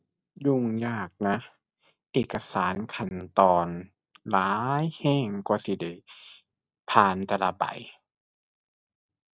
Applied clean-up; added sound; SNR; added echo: none; none; none; none.